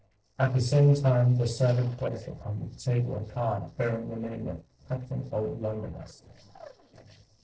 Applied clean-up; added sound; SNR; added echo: neural separator model SepFormer DNS4.